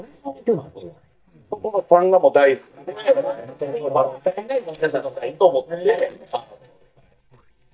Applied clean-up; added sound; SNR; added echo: neural mask model DeepFilterNet 3.